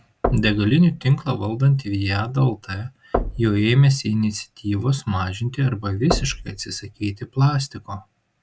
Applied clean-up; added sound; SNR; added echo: none; Knock / Wood; 10 dB; none.